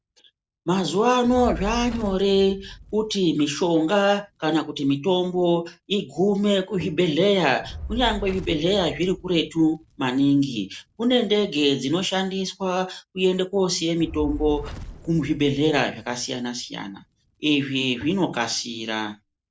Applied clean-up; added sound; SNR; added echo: none; Fire + Bowed string instrument; 17 dB; none.